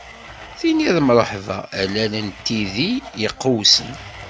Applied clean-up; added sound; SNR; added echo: none; Domestic sounds, home sounds; 18 dB; none.